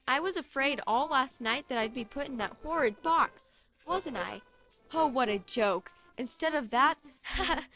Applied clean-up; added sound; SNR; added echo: neural separator model SepFormer DNS4.